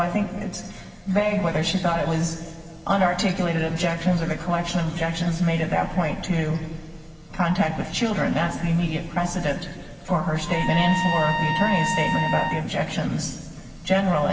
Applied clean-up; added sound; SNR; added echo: none; Trumpet; 4 dB; reverberation time 2.5 s.